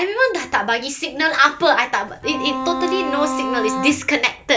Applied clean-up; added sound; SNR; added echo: none; Bowed string instrument; 5 dB; none.